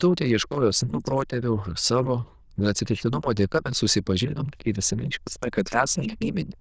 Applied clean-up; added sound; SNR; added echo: neural diffusion model UNIVERSE++.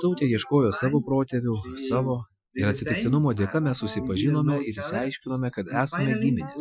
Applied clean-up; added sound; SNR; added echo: classical method Wiener filter.